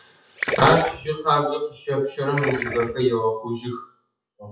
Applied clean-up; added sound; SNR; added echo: classical method WPE with log-MMSE.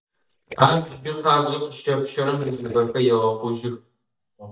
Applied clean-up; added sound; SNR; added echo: neural mask model DeepFilterNet 3.